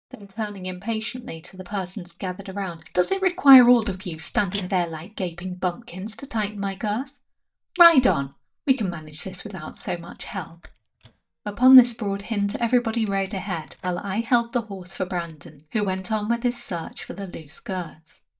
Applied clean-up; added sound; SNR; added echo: neural mask model DeepFilterNet 3.